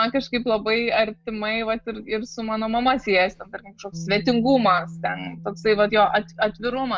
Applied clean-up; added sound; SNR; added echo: neural mask model DeepFilterNet 3.